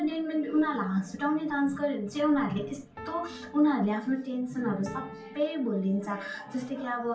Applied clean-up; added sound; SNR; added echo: none; Piano; 18 dB; reverberation time 0.2 s.